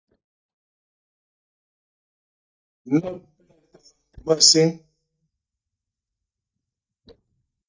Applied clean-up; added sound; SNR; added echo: neural mask model DeepFilterNet 3.